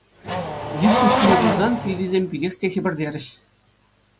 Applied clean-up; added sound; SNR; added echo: none; Race car, auto racing / Accelerating, revving, vroom; -2 dB; none.